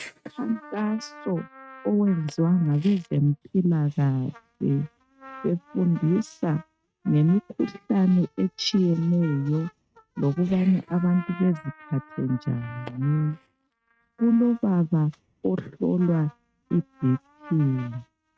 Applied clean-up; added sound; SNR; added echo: neural mask model RNNoise.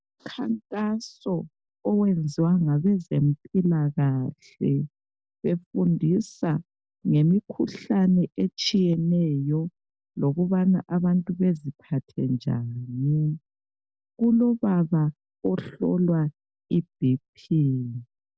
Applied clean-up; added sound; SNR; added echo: none; none; none; none.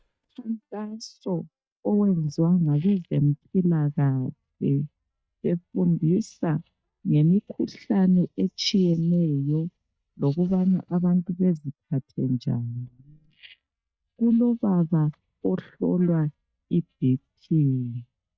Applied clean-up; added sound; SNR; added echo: neural mask model DeepFilterNet 3.